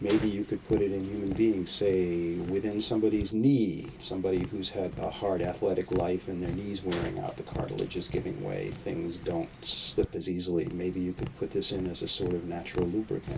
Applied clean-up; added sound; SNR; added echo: none; Tap; 12 dB; reverberation time 0.1 s.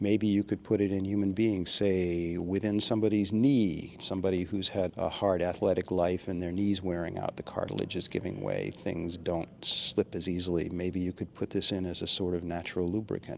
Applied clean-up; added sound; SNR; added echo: none; none; none; none.